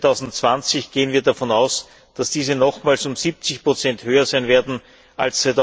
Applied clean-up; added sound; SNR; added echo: none; none; none; none.